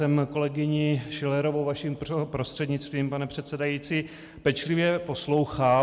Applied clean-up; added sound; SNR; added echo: none; none; none; none.